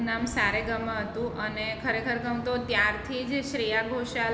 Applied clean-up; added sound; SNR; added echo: none; Car; 15 dB; none.